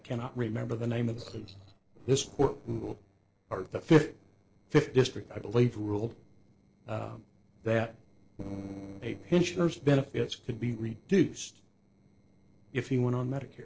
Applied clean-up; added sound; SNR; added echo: neural separator model SepFormer DNS4.